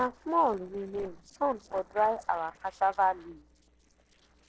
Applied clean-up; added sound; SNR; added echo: neural separator model SepFormer DNS4.